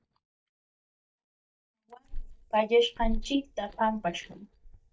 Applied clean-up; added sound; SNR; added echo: neural mask model DeepFilterNet 3.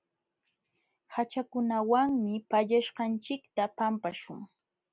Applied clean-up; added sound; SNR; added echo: none; none; none; none.